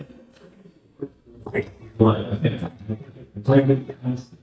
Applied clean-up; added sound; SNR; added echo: neural mask model DeepFilterNet 3.